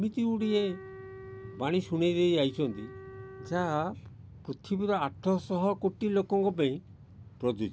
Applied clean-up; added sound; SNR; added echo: none; Train + Wind instrument, woodwind instrument; 17 dB; none.